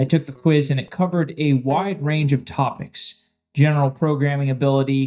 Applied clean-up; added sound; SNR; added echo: neural mask model DeepFilterNet 3.